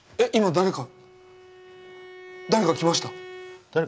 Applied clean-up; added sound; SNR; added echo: none; Bowed string instrument; 17 dB; none.